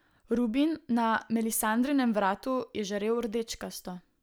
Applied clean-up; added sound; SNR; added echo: none; none; none; none.